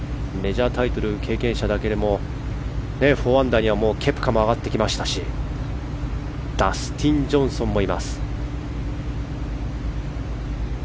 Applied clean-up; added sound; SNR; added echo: none; none; none; none.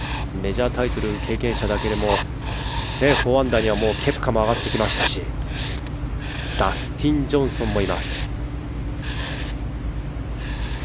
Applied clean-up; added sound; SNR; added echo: none; Writing; 8 dB; none.